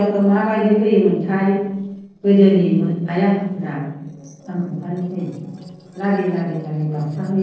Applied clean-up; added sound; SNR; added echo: neural separator model SepFormer DNS4.